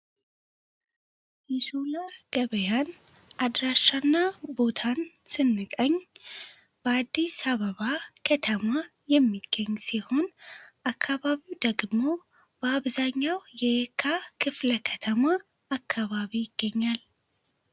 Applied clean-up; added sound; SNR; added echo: none; none; none; none.